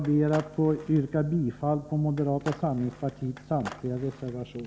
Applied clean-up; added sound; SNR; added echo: none; Skateboard; 18 dB; none.